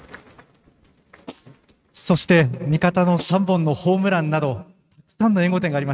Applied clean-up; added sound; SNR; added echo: neural mask model RNNoise.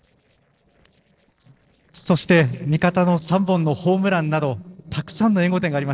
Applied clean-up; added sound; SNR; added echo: neural separator model SepFormer DNS4.